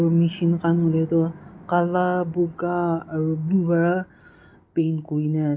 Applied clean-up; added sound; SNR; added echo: none; none; none; none.